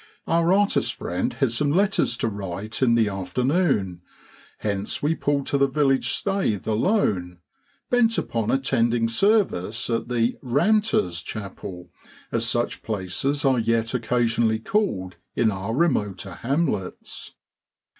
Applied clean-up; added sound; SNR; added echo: none; none; none; none.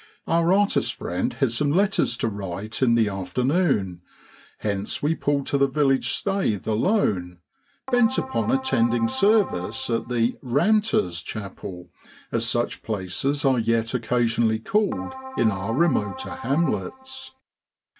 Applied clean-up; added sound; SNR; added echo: none; Keyboard (musical); 12 dB; none.